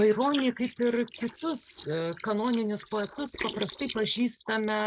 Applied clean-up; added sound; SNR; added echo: neural mask model Resemble Enhance denoiser.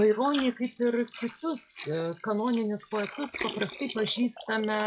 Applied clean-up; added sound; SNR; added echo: classical method log-MMSE.